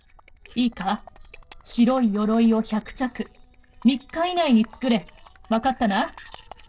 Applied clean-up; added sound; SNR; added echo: neural separator model SepFormer DNS4.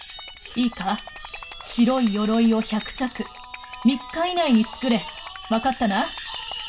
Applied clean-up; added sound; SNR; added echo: none; Liquid; 19 dB; reverberation time 0.3 s.